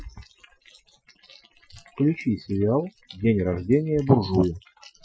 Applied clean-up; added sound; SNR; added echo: classical method Wiener filter.